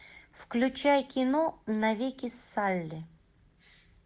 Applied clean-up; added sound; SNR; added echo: none; none; none; none.